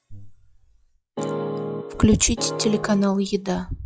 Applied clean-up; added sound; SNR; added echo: classical method log-MMSE.